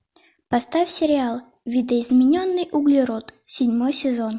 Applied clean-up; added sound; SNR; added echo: none; none; none; none.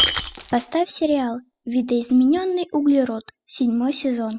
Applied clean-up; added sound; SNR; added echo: classical method spectral subtraction.